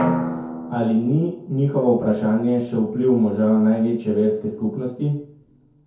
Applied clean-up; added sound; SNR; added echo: none; Drum; 11 dB; reverberation time 0.6 s.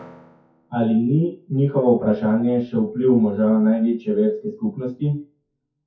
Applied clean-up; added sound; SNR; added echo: classical method WPE with log-MMSE.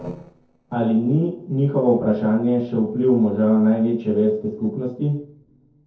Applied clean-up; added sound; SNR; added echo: neural separator model SepFormer DNS4.